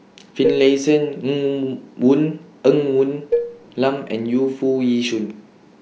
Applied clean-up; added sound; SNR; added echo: none; Dishes, pots, and pans; 6 dB; none.